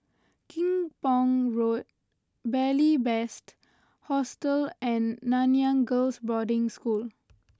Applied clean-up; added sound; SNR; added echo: none; none; none; none.